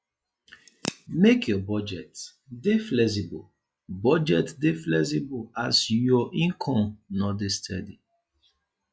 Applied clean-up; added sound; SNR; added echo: classical method log-MMSE.